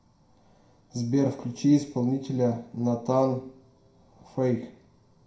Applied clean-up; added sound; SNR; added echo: none; none; none; reverberation time 0.5 s.